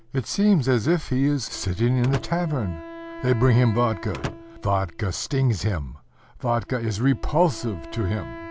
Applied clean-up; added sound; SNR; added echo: none; Wind instrument, woodwind instrument + Slam / Wood; 16 dB; none.